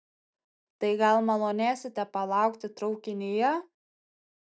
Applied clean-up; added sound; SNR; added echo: none; none; none; none.